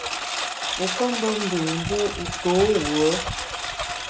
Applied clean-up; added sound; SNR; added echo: none; Engine; 3 dB; none.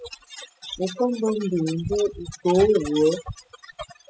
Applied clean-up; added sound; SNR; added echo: classical method spectral subtraction.